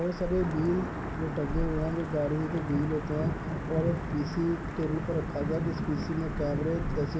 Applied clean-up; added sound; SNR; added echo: none; Thunder / Wind / Rain; 2 dB; reverberation time 2.1 s.